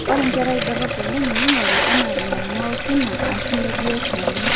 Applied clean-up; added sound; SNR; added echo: none; Sink (filling or washing) + Tearing; -2 dB; none.